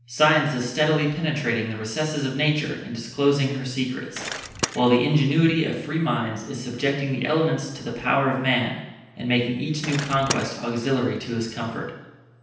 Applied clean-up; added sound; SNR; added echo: none; Bicycle; 11 dB; reverberation time 0.9 s.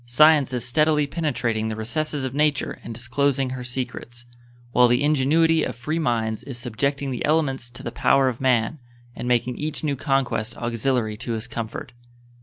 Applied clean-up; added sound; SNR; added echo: none; none; none; none.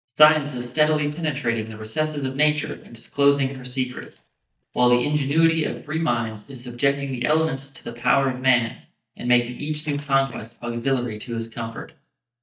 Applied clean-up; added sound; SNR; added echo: neural mask model DeepFilterNet 3.